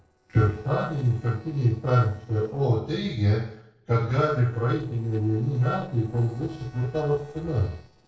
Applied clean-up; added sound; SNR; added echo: neural separator model SepFormer DNS4.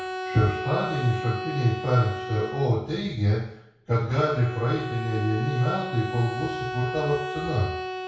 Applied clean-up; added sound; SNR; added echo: none; Bowed string instrument; 8 dB; reverberation time 0.6 s.